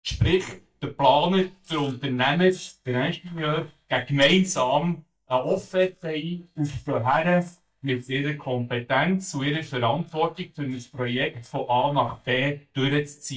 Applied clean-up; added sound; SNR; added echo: neural mask model DeepFilterNet 3.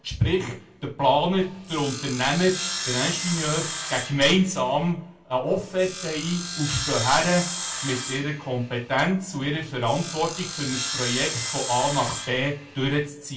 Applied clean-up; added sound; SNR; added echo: none; Sawing; 7 dB; reverberation time 0.3 s.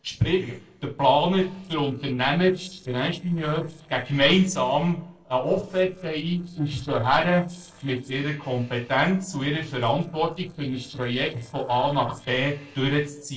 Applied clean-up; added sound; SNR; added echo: neural separator model SepFormer DNS4.